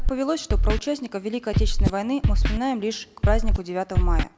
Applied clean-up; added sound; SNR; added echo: none; Scratching (performance technique); -5 dB; none.